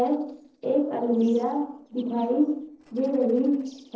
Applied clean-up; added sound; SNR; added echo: neural separator model SepFormer DNS4.